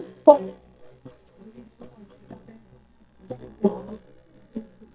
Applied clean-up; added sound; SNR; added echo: neural mask model DeepFilterNet 3.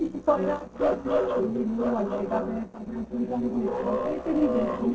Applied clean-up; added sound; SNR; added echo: neural separator model SepFormer DNS4.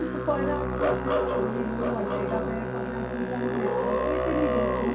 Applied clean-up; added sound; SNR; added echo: none; Musical instrument; -4 dB; reverberation time 0.5 s.